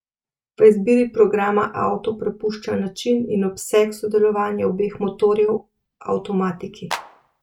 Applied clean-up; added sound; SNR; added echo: neural mask model RNNoise.